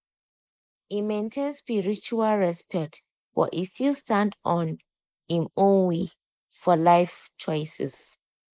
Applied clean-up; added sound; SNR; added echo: neural mask model Resemble Enhance denoiser.